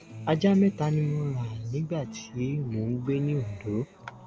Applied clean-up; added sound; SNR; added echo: none; Acoustic guitar; 18 dB; none.